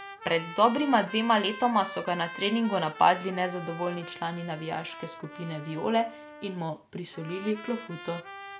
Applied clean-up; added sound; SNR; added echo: none; Trumpet; 14 dB; none.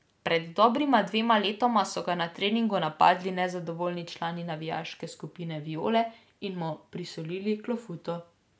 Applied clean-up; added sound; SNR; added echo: none; none; none; none.